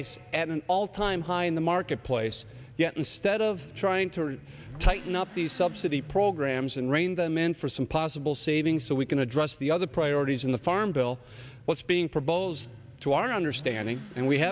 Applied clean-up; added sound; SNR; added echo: none; Motorcycle / Accelerating, revving, vroom; 20 dB; none.